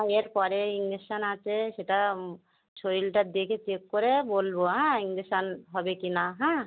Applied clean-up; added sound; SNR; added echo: none; none; none; none.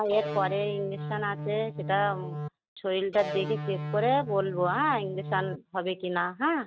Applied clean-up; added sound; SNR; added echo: neural mask model RNNoise.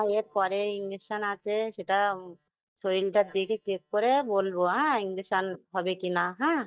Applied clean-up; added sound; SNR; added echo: neural mask model DeepFilterNet 3.